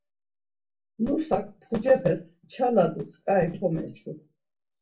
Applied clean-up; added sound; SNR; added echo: none; none; none; reverberation time 0.2 s.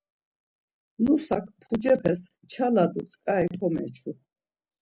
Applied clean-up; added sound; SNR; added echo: none; none; none; none.